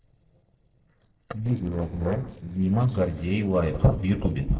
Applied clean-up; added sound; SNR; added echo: neural separator model SepFormer DNS4.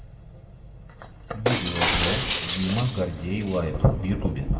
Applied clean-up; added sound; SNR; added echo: none; Shatter; 5 dB; reverberation time 1.6 s.